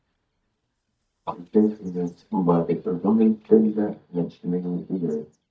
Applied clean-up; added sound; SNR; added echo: neural mask model DeepFilterNet 3.